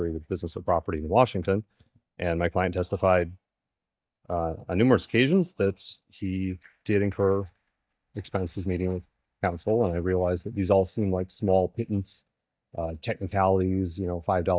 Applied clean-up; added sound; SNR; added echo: neural mask model DeepFilterNet 3.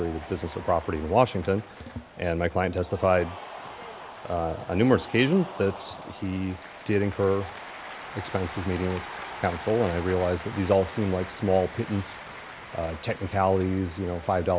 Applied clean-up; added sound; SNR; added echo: none; Cheering; 14 dB; none.